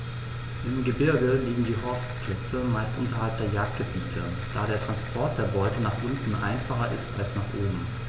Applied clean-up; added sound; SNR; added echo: none; none; none; none.